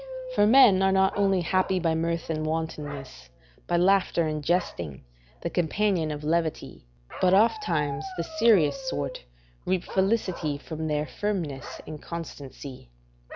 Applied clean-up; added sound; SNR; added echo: none; Bark; 15 dB; none.